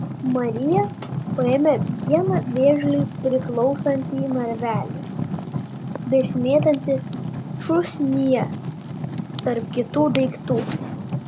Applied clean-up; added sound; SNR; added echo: none; Fire; 5 dB; none.